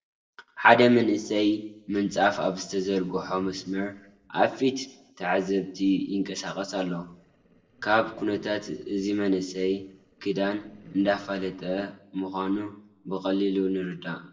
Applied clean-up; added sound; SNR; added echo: neural separator model SepFormer DNS4.